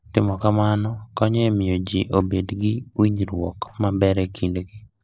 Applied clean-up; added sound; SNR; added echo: neural separator model SepFormer DNS4.